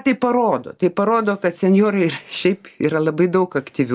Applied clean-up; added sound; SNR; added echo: none; none; none; none.